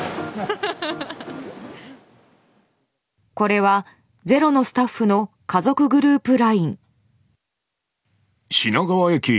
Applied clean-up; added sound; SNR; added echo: none; none; none; none.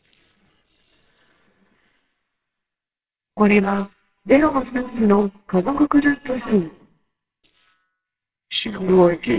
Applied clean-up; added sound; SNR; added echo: neural separator model SepFormer WHAMR!.